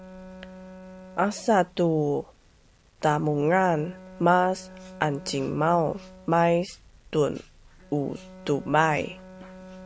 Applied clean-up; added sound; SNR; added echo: none; Bowed string instrument; 20 dB; none.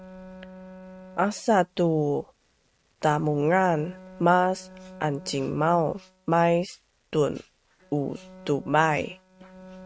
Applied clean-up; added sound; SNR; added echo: neural mask model RNNoise.